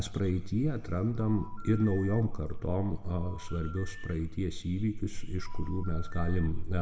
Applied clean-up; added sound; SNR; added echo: none; Telephone; 19 dB; reverberation time 1.0 s.